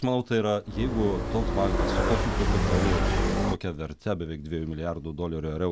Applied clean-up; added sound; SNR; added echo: none; Motorcycle; -4 dB; none.